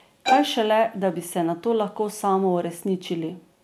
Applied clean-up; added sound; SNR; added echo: none; Bowed string instrument; 0 dB; none.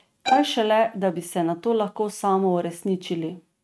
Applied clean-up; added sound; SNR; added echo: neural mask model RNNoise.